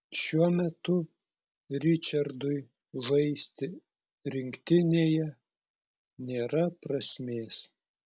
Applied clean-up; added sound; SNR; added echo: none; none; none; none.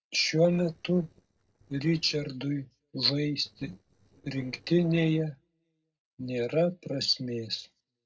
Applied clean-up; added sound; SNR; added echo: neural separator model SepFormer DNS4.